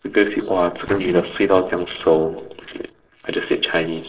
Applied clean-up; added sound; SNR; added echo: neural separator model SepFormer DNS4.